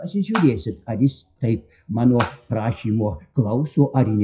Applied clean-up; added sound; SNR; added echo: classical method WPE with log-MMSE.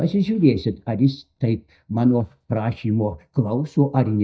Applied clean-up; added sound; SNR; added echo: neural mask model DeepFilterNet 3.